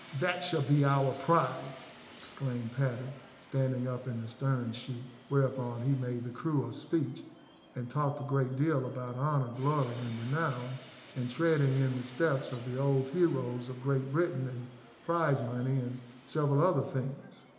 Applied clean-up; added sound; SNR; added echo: none; Train; 19 dB; reverberation time 0.8 s.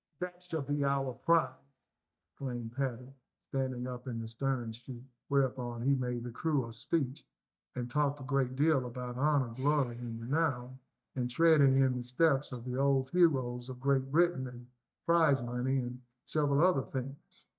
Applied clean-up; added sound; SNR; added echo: neural mask model DeepFilterNet 3.